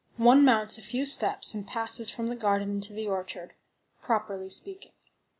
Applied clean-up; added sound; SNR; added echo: none; none; none; none.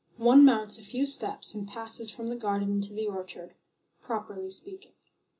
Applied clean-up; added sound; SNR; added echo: none; none; none; reverberation time 0.2 s.